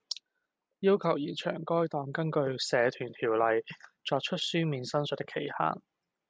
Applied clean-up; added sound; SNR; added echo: none; none; none; none.